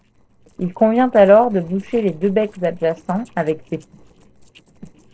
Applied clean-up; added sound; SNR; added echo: neural separator model SepFormer DNS4.